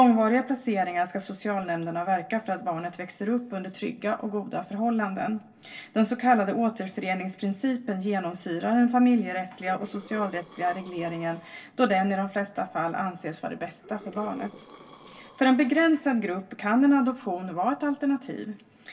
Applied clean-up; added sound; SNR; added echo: neural separator model SepFormer DNS4.